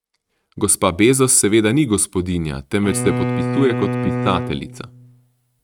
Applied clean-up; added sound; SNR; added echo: neural mask model RNNoise.